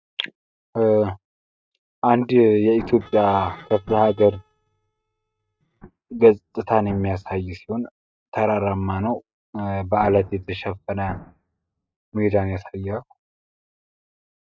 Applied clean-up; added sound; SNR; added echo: neural mask model RNNoise.